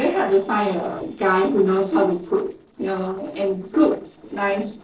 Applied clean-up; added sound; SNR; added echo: neural separator model SepFormer DNS4.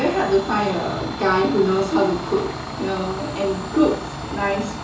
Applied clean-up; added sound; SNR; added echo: none; Domestic sounds, home sounds; 12 dB; reverberation time 0.7 s.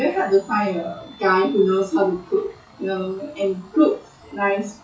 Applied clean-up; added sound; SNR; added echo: classical method WPE with log-MMSE.